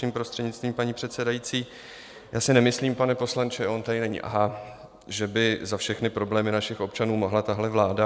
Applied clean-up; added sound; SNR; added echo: none; none; none; none.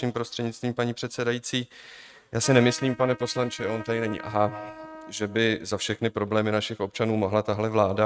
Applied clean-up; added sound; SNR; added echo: neural mask model RNNoise.